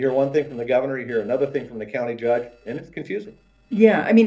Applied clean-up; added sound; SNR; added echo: neural separator model SepFormer DNS4.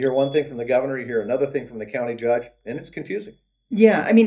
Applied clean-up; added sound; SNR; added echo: neural mask model DeepFilterNet 3.